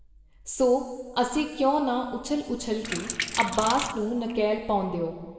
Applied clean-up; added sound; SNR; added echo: none; Sink (filling or washing); 4 dB; reverberation time 1.5 s.